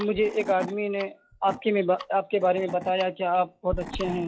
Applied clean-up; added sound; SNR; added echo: classical method log-MMSE.